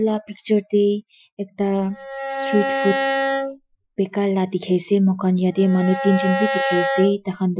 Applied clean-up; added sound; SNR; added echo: classical method Wiener filter.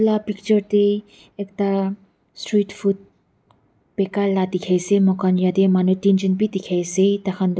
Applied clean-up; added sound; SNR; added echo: none; none; none; none.